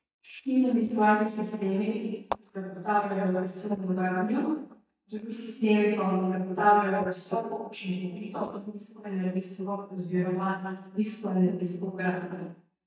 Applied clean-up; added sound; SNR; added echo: neural mask model DeepFilterNet 3.